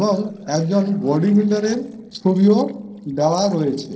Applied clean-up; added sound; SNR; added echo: neural separator model SepFormer DNS4.